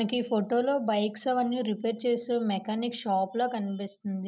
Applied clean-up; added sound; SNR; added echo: none; none; none; none.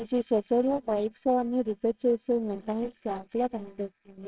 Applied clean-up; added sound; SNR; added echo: neural separator model SepFormer WHAMR!.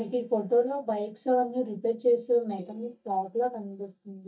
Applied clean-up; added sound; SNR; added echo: neural mask model DeepFilterNet 3.